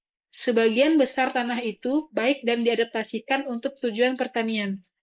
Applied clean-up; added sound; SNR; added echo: neural mask model Resemble Enhance denoiser.